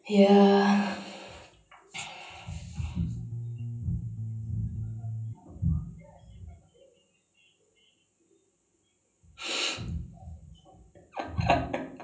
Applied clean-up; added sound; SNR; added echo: none; Bass guitar; 6 dB; reverberation time 0.6 s.